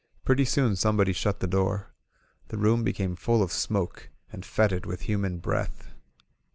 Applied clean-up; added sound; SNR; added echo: none; none; none; none.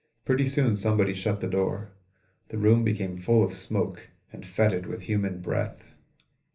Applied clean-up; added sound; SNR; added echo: none; none; none; reverberation time 0.3 s.